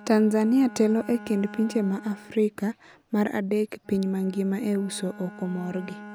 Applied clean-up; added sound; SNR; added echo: none; Bowed string instrument; 18 dB; none.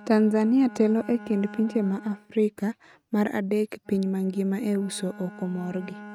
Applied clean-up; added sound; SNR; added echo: neural mask model RNNoise.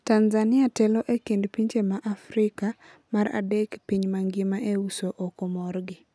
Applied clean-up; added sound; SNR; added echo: none; none; none; none.